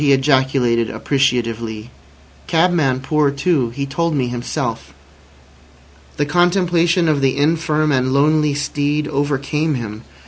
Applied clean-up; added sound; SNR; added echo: none; none; none; none.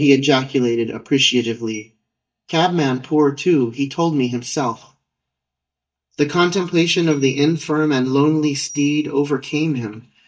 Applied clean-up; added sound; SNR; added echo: neural mask model DeepFilterNet 3.